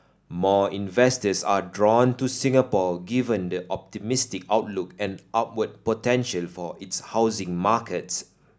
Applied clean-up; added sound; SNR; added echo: none; none; none; none.